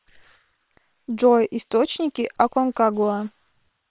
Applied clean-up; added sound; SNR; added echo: neural separator model SepFormer WHAM!.